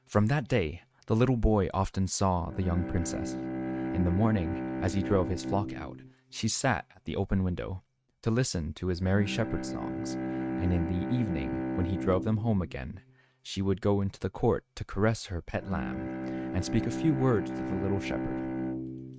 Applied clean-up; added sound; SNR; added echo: neural mask model RNNoise.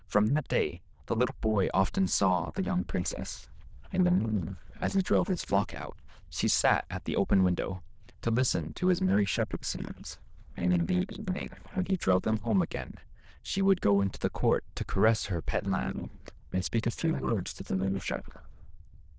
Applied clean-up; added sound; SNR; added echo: neural diffusion model UNIVERSE++.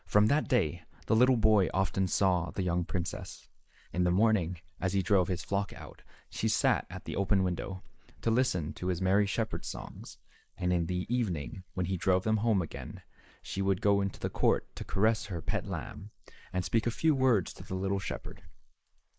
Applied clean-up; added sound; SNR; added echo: neural mask model Resemble Enhance denoiser.